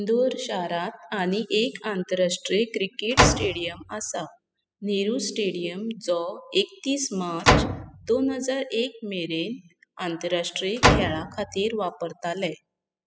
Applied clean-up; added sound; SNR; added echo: classical method spectral subtraction.